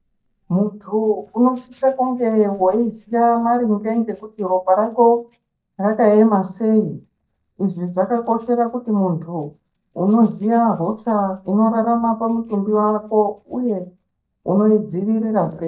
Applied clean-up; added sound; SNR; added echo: neural mask model DeepFilterNet 3.